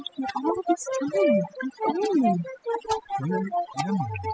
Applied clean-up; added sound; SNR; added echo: classical method spectral subtraction.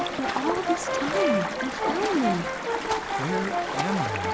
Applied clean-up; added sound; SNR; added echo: none; Stream + Brass instrument; -2 dB; none.